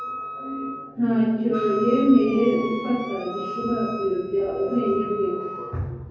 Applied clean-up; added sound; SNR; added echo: none; Wind instrument, woodwind instrument; 11 dB; reverberation time 1.3 s.